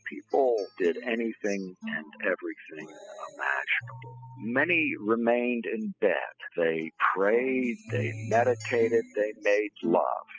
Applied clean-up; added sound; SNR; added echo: classical method spectral subtraction.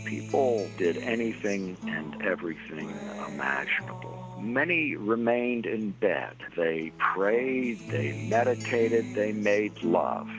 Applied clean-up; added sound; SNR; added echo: none; Acoustic guitar; 11 dB; none.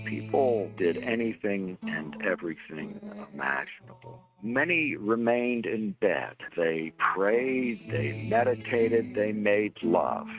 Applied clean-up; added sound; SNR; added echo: neural mask model RNNoise.